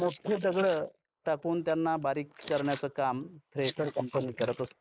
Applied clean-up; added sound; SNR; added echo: neural mask model Resemble Enhance denoiser.